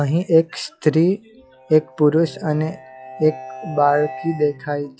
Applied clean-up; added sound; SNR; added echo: classical method log-MMSE.